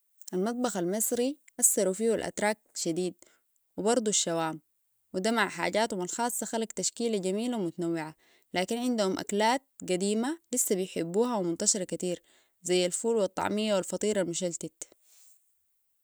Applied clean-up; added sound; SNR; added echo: none; none; none; none.